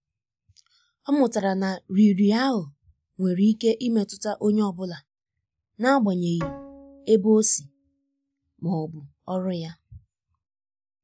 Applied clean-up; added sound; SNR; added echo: none; Bowed string instrument; 19 dB; none.